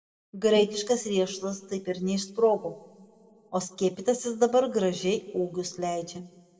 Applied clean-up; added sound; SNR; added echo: none; none; none; reverberation time 1.4 s.